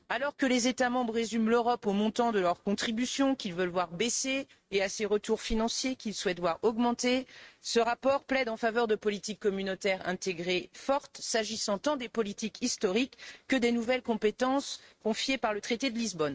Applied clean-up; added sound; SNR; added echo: neural mask model RNNoise.